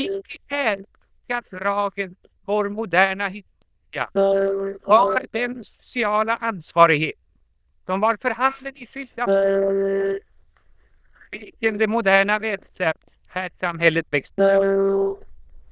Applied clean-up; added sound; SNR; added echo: neural diffusion model UNIVERSE++.